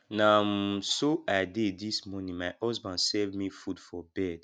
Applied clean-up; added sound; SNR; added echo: none; none; none; none.